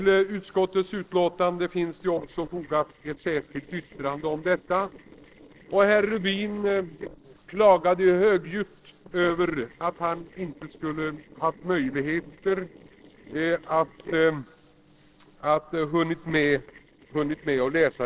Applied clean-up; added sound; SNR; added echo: neural separator model SepFormer DNS4.